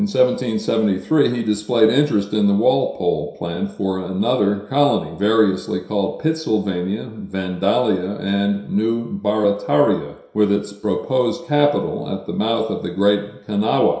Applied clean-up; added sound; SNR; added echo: none; none; none; reverberation time 0.7 s.